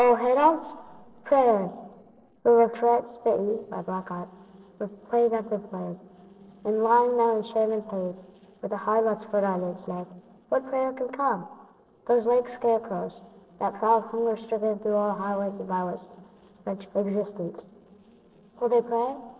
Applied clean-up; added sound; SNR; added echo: neural separator model SepFormer DNS4.